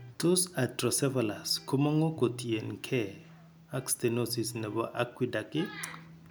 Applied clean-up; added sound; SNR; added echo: none; Electric guitar; 18 dB; none.